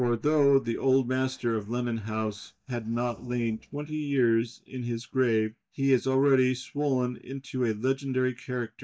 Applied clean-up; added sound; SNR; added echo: neural mask model DeepFilterNet 3.